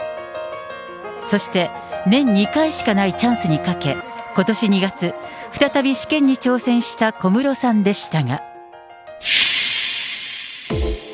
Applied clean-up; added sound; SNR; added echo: none; none; none; none.